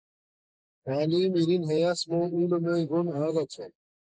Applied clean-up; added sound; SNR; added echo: neural mask model Resemble Enhance denoiser.